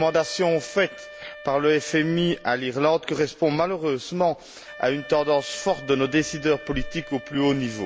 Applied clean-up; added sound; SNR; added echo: none; Wind instrument, woodwind instrument; 18 dB; none.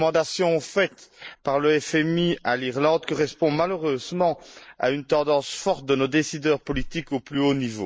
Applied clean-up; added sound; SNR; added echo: neural mask model Resemble Enhance denoiser.